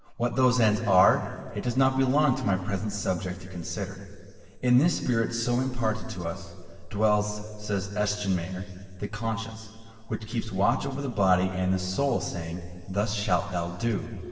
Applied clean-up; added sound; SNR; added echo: none; none; none; reverberation time 2.5 s.